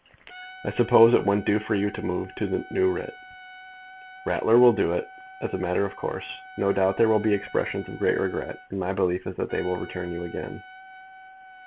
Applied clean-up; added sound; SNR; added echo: none; Trumpet; 19 dB; none.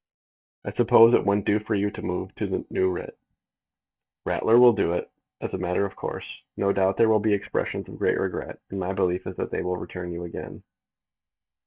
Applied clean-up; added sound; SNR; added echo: neural mask model DeepFilterNet 3.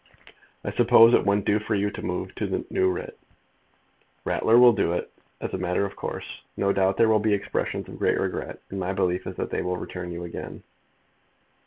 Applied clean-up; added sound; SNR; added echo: none; none; none; none.